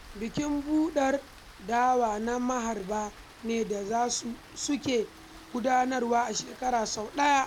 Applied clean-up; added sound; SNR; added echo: none; Rain; 20 dB; none.